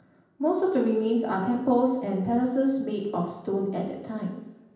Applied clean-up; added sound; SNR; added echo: none; none; none; reverberation time 0.9 s.